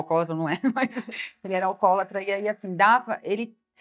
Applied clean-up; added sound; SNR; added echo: neural mask model DeepFilterNet 3.